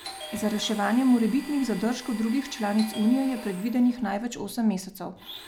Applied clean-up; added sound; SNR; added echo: none; Bell + Domestic sounds, home sounds; 16 dB; none.